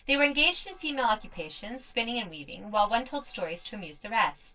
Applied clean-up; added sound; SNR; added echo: neural separator model SepFormer DNS4.